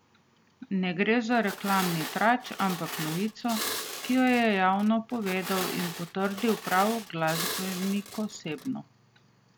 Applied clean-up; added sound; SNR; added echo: none; Glass; 9 dB; none.